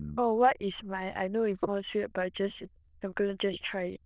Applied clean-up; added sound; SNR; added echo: neural diffusion model UNIVERSE++.